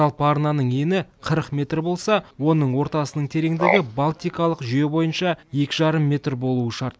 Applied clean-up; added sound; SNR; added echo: none; Frog; 6 dB; none.